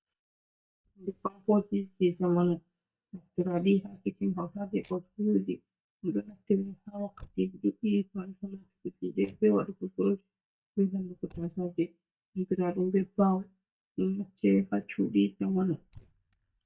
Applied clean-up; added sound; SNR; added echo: neural mask model DeepFilterNet 3.